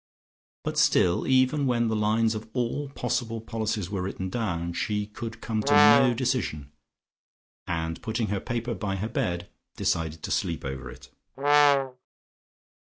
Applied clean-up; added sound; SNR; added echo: none; Brass instrument; -4 dB; none.